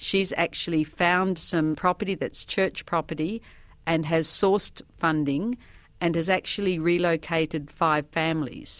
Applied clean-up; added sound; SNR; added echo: none; none; none; none.